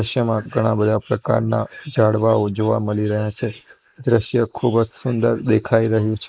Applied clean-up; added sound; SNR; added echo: neural mask model Resemble Enhance denoiser.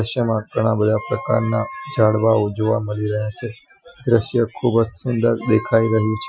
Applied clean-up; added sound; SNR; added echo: classical method Wiener filter.